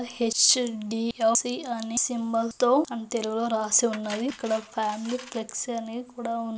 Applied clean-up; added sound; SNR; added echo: none; Cutlery, silverware; 19 dB; none.